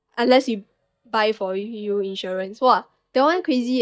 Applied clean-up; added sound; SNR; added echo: neural mask model DeepFilterNet 3.